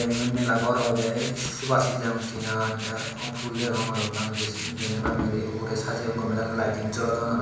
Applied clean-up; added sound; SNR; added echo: none; Tools; 9 dB; reverberation time 1.0 s.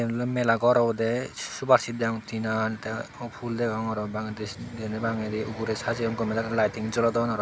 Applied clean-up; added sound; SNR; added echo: none; none; none; none.